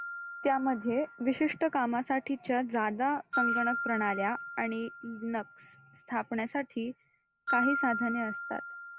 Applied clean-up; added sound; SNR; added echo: none; Glockenspiel; 5 dB; none.